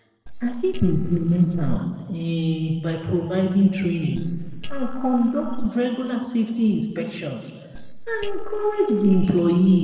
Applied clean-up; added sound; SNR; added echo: neural separator model SepFormer DNS4.